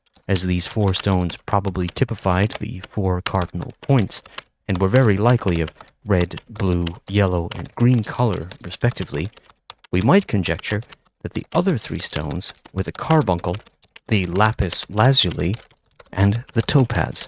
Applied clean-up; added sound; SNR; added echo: neural mask model RNNoise.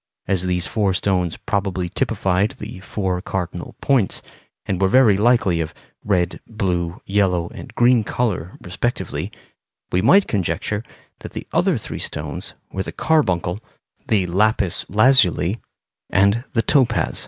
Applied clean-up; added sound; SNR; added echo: none; none; none; none.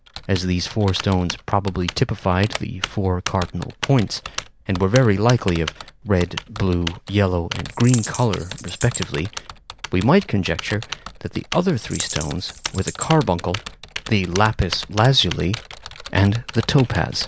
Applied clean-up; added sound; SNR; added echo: none; Coin (dropping) + Typing; 12 dB; none.